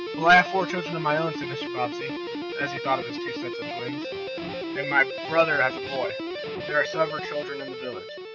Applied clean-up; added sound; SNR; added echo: none; Guitar; 6 dB; none.